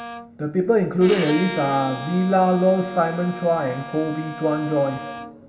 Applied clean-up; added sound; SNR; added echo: none; Bowed string instrument; 13 dB; reverberation time 2.0 s.